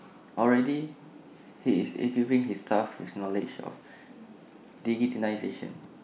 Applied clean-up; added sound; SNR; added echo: none; none; none; none.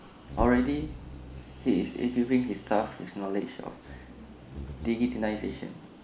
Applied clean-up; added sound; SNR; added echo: none; Bird vocalization, bird call, bird song; 11 dB; none.